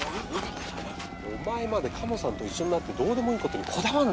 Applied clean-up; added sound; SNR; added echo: none; none; none; none.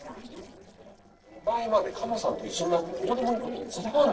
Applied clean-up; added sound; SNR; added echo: neural separator model SepFormer DNS4.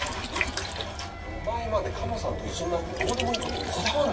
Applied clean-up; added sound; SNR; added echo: none; Liquid; 9 dB; reverberation time 2.6 s.